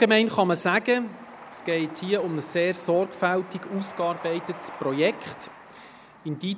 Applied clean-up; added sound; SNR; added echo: none; Train; 17 dB; none.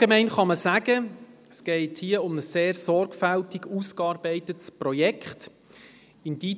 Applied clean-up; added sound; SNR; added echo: none; none; none; none.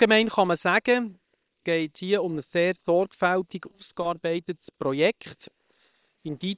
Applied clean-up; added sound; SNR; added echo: neural separator model SepFormer WHAM!.